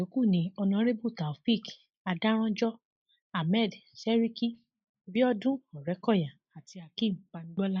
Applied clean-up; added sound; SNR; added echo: neural mask model Resemble Enhance denoiser.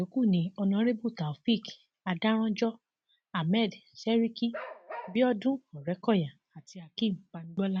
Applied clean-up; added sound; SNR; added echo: none; Bark; 13 dB; none.